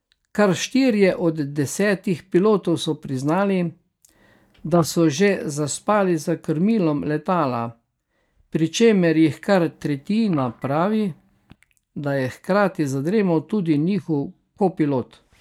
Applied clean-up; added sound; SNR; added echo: neural mask model DeepFilterNet 3.